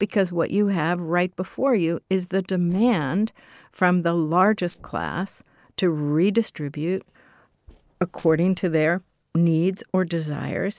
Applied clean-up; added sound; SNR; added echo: neural separator model SepFormer DNS4.